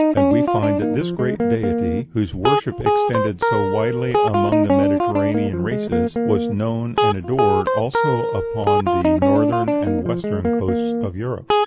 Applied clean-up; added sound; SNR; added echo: none; Guitar; -4 dB; none.